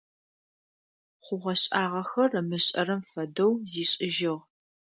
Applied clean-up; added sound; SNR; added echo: none; none; none; none.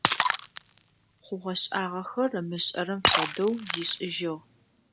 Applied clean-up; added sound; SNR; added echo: none; Shatter; 0 dB; none.